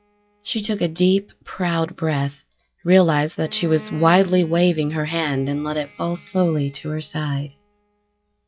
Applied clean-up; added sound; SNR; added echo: classical method log-MMSE.